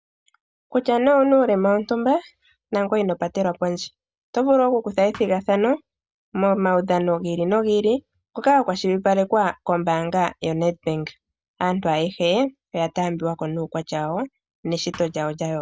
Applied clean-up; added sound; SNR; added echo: none; Thump, thud; 20 dB; none.